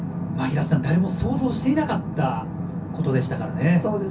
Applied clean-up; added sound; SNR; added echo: none; none; none; reverberation time 0.3 s.